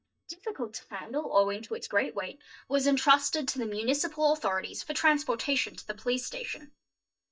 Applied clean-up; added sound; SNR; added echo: neural mask model DeepFilterNet 3.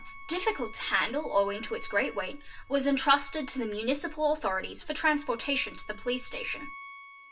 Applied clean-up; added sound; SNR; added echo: none; Bowed string instrument; 17 dB; reverberation time 0.2 s.